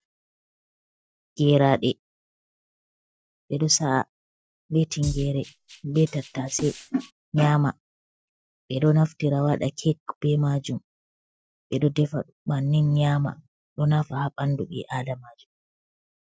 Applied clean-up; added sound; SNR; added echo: neural separator model SepFormer DNS4.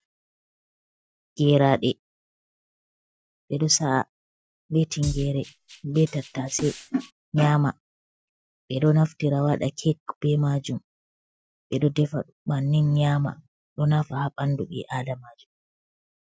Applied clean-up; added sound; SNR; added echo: none; Drum kit; 12 dB; none.